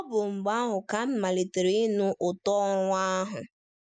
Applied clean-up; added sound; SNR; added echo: neural mask model Resemble Enhance denoiser.